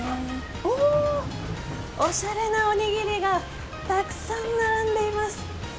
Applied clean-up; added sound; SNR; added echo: none; none; none; none.